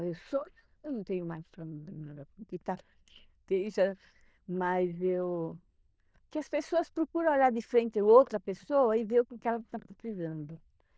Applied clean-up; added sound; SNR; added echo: neural diffusion model UNIVERSE++.